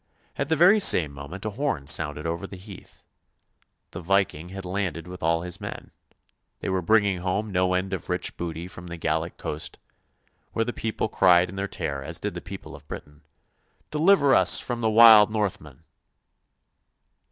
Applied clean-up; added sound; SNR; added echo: none; none; none; none.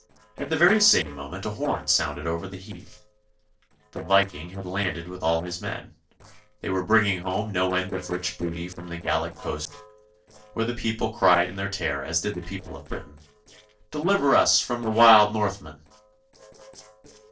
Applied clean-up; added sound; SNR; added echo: neural separator model SepFormer DNS4.